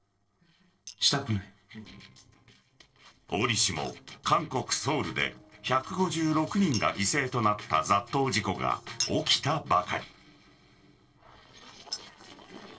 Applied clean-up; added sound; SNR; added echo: neural separator model SepFormer DNS4.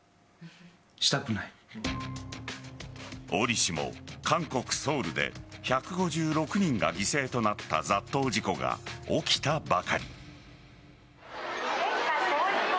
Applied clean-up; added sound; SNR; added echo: none; none; none; none.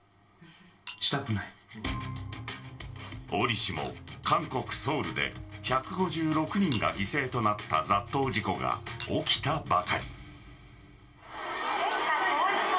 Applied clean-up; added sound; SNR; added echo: none; Chink, clink; 15 dB; reverberation time 0.2 s.